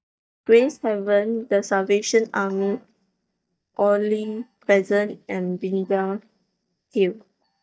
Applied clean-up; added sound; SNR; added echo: neural mask model DeepFilterNet 3.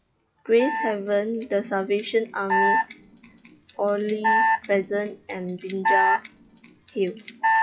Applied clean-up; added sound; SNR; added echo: classical method WPE with log-MMSE.